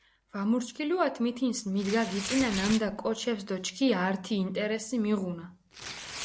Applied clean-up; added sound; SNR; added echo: none; Tearing; 13 dB; none.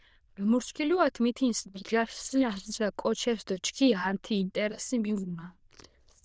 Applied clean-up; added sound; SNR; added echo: neural diffusion model UNIVERSE++.